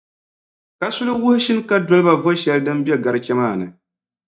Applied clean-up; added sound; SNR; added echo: neural mask model DeepFilterNet 3.